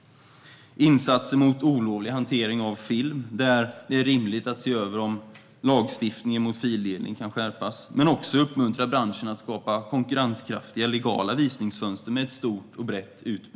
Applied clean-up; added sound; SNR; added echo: none; none; none; none.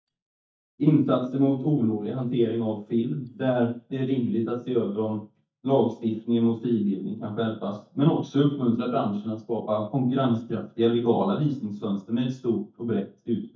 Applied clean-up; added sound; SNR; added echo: neural mask model DeepFilterNet 3.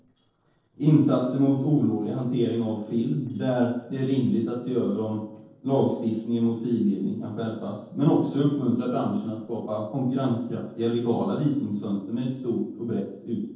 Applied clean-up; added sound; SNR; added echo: neural separator model SepFormer DNS4.